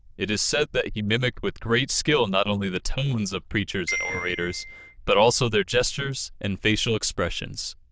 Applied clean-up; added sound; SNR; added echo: neural diffusion model UNIVERSE++.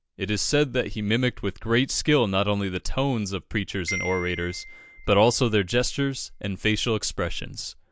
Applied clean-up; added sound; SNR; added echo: none; Marimba, xylophone; 15 dB; none.